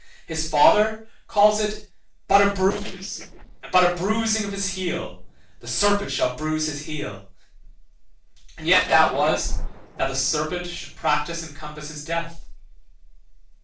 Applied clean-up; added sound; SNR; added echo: neural separator model SepFormer DNS4.